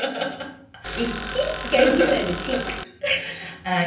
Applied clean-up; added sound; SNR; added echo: none; Tools; 8 dB; reverberation time 0.6 s.